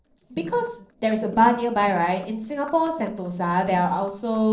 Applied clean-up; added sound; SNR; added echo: neural separator model SepFormer DNS4.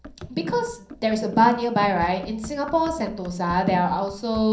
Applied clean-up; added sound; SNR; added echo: none; Run; 18 dB; reverberation time 0.6 s.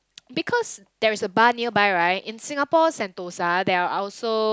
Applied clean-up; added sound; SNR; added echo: none; none; none; none.